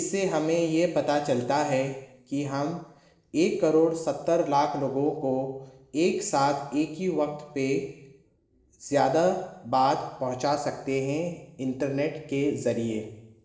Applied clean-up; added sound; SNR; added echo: neural separator model SepFormer DNS4.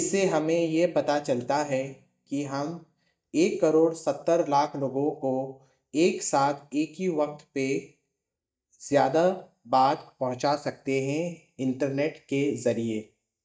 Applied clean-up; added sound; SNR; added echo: neural mask model DeepFilterNet 3.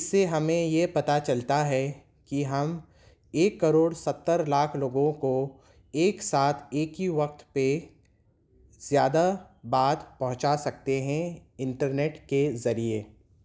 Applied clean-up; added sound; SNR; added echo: none; none; none; none.